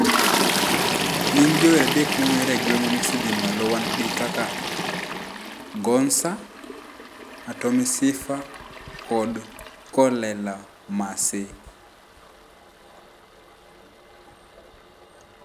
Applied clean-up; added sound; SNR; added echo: none; Toilet flush; 2 dB; none.